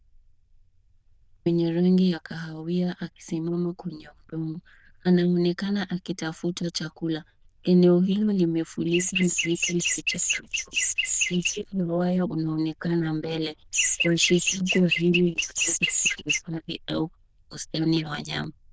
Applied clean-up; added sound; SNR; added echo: neural diffusion model UNIVERSE++.